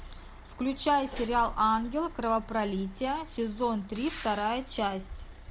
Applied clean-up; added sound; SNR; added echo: none; Truck; 13 dB; none.